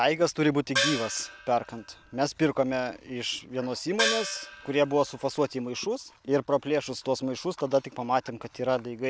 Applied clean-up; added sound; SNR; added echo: none; Gong; 5 dB; none.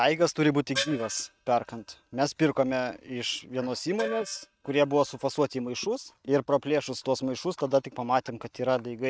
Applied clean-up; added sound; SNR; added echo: neural mask model RNNoise.